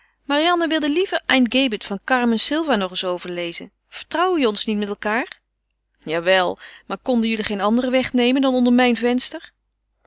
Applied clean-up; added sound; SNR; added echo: none; none; none; none.